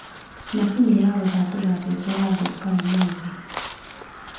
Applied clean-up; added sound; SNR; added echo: none; Crow; 11 dB; reverberation time 0.8 s.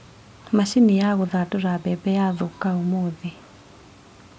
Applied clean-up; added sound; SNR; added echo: none; none; none; none.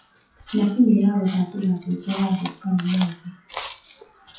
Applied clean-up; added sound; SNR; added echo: classical method WPE with log-MMSE.